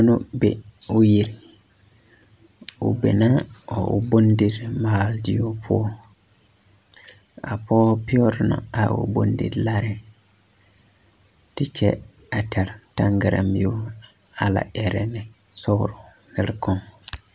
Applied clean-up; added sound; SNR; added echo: none; none; none; none.